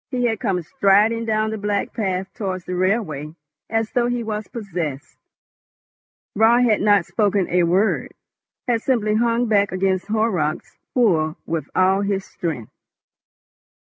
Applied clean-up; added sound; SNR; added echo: none; none; none; none.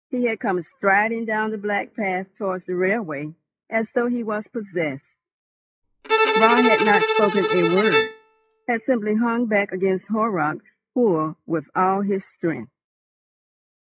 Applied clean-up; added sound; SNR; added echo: classical method log-MMSE.